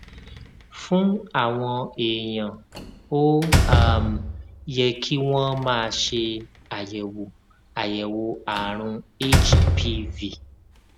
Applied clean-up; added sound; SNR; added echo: none; Slam; 0 dB; none.